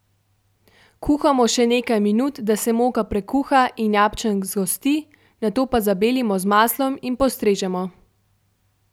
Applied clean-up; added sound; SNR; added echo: none; none; none; none.